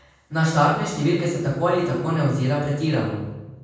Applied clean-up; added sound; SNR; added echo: none; none; none; reverberation time 1.1 s.